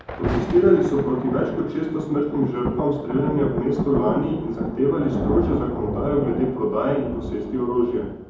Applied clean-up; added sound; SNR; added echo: none; Thunder; 7 dB; reverberation time 1.2 s.